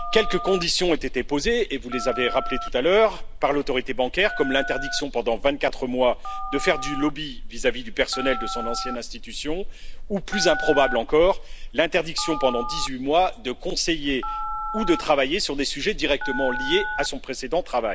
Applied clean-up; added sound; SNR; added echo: none; Telephone; 6 dB; none.